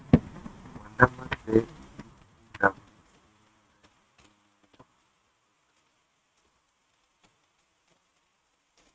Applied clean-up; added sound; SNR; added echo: neural mask model RNNoise.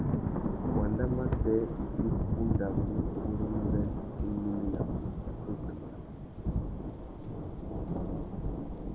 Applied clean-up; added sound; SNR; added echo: none; Thunder / Rain; -4 dB; none.